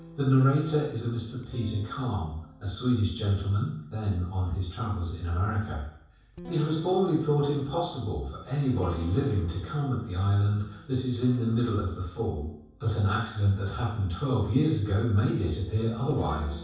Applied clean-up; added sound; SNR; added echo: none; Guitar; 19 dB; reverberation time 0.7 s.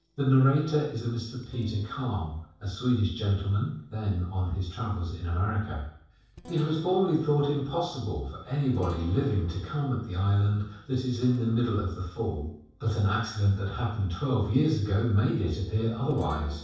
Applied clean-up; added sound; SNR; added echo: neural separator model SepFormer DNS4.